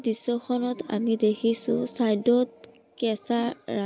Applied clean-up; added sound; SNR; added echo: none; none; none; none.